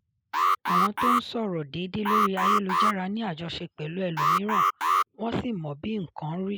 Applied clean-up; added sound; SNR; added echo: neural mask model Resemble Enhance denoiser.